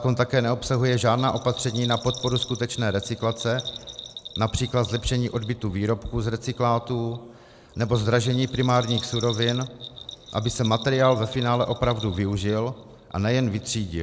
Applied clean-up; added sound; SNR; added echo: none; Bell; 14 dB; none.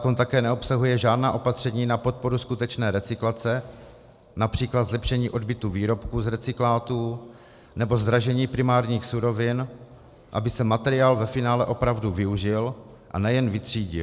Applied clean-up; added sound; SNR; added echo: none; none; none; none.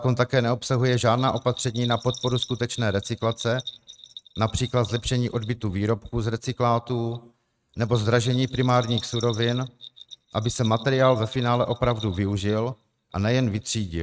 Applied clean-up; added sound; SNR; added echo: neural mask model RNNoise.